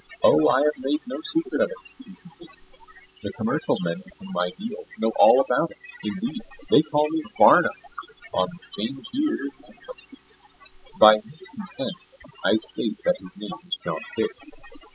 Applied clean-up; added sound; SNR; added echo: classical method spectral subtraction.